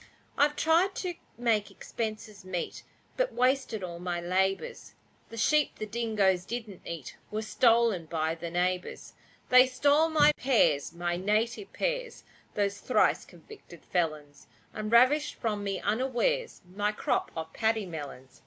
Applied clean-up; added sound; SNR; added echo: none; none; none; none.